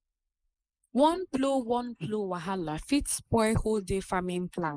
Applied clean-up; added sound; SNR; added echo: neural mask model Resemble Enhance denoiser.